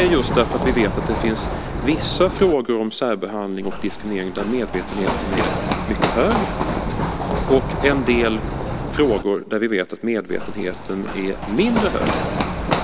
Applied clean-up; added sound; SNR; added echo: none; Run; 3 dB; none.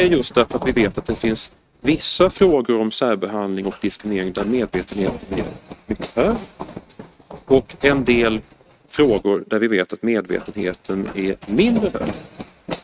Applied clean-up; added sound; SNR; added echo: neural mask model RNNoise.